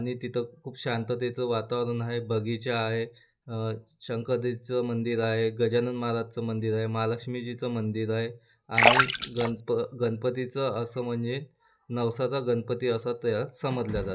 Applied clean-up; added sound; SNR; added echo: none; Splash, splatter; -3 dB; none.